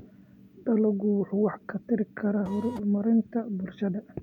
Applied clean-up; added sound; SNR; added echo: none; Printer; 13 dB; none.